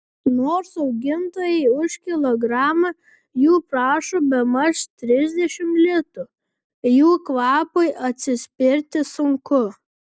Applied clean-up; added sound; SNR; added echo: none; none; none; none.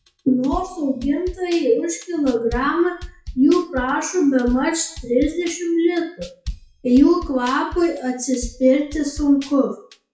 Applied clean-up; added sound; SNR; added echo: classical method WPE with log-MMSE.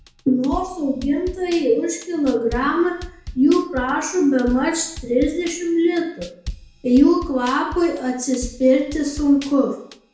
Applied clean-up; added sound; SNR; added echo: none; Drum kit; 16 dB; reverberation time 0.5 s.